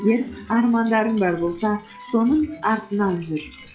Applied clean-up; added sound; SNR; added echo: classical method log-MMSE.